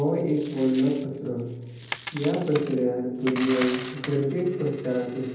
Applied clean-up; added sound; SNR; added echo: none; Coin (dropping); 11 dB; reverberation time 0.8 s.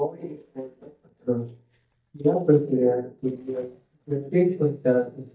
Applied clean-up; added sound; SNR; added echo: neural mask model DeepFilterNet 3.